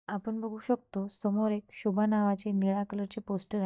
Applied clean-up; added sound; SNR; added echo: neural mask model DeepFilterNet 3.